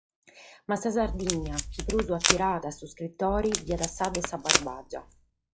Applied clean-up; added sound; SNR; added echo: classical method log-MMSE.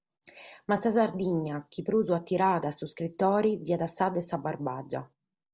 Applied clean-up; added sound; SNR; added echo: none; none; none; none.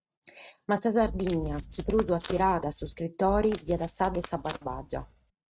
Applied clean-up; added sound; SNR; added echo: neural mask model RNNoise.